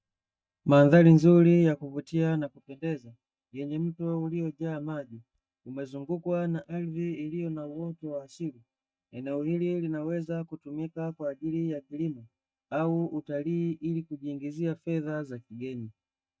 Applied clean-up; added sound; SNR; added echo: neural mask model DeepFilterNet 3.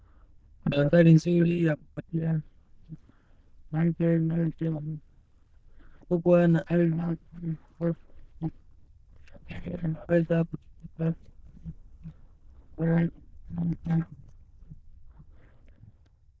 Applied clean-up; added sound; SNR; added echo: neural diffusion model UNIVERSE++.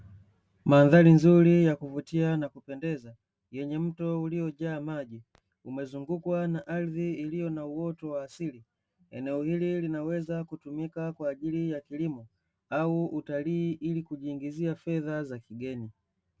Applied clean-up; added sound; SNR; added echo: none; none; none; none.